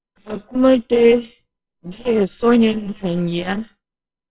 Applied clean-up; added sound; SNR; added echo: neural separator model SepFormer WHAMR!.